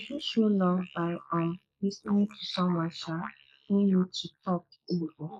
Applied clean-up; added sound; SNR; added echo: neural mask model Resemble Enhance denoiser.